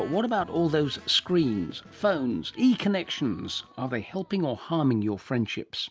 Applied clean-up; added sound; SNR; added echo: none; none; none; none.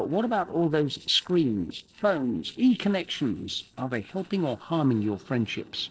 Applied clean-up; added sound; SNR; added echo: neural separator model SepFormer DNS4.